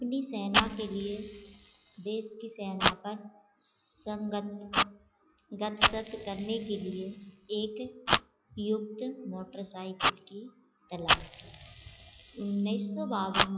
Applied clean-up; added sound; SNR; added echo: classical method log-MMSE.